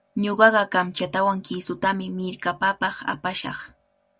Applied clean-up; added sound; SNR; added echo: none; none; none; none.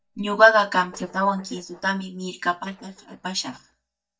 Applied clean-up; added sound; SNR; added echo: neural mask model DeepFilterNet 3.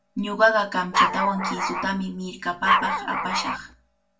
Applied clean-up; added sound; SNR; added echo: none; Dog; -2 dB; reverberation time 0.2 s.